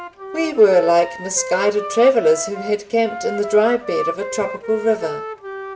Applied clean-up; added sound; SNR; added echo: none; Wind instrument, woodwind instrument; 11 dB; none.